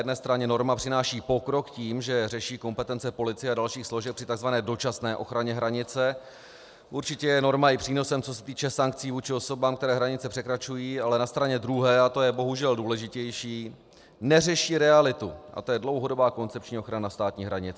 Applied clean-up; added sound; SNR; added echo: none; none; none; none.